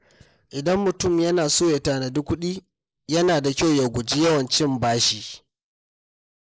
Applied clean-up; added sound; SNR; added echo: neural mask model Resemble Enhance denoiser.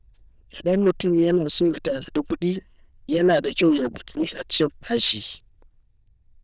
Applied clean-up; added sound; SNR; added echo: neural diffusion model UNIVERSE++.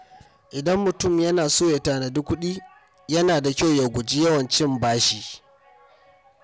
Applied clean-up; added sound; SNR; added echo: none; none; none; none.